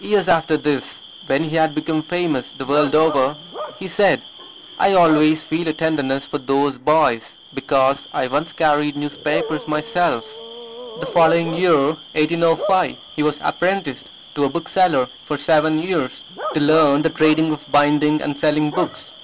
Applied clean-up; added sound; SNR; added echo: none; Bark / Cricket; 14 dB; none.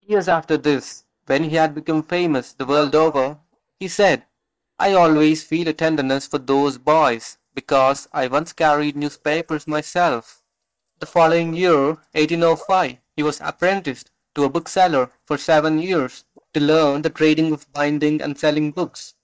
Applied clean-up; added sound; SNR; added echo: neural mask model DeepFilterNet 3.